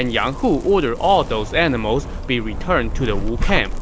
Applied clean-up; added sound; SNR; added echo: none; Zipper (clothing); 4 dB; none.